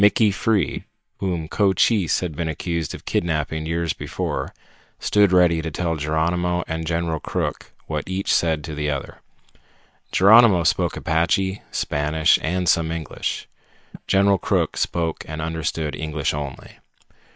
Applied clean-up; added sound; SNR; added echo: neural mask model DeepFilterNet 3.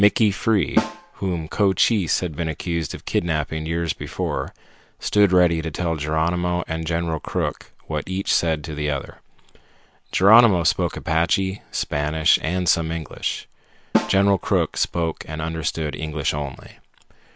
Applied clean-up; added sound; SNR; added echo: none; Snare drum; 7 dB; none.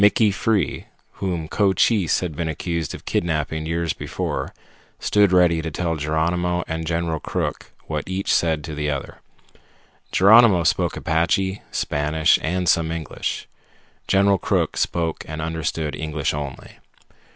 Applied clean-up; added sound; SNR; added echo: none; none; none; none.